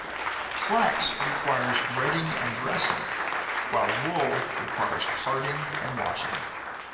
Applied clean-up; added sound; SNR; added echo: none; Applause; 0 dB; reverberation time 1.2 s.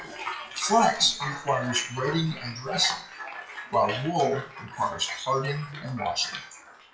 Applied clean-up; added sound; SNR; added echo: classical method WPE with log-MMSE.